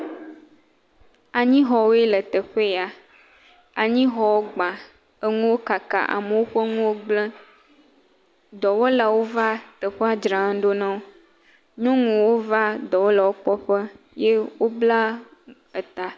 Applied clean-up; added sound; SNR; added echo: none; none; none; none.